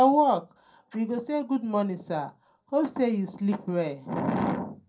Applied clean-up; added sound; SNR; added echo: none; none; none; reverberation time 0.2 s.